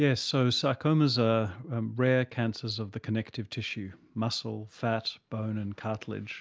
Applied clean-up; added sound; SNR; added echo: none; none; none; none.